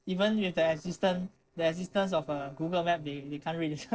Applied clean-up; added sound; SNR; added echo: neural separator model SepFormer DNS4.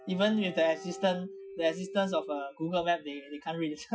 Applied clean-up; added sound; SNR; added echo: classical method Wiener filter.